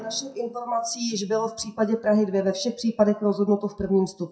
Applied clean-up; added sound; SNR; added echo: classical method WPE with log-MMSE.